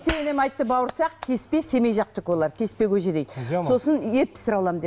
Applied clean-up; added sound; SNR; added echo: none; none; none; none.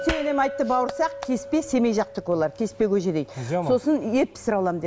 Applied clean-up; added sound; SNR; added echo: none; Chink, clink; 14 dB; none.